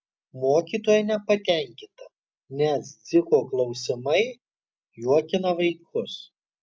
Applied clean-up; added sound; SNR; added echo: none; none; none; none.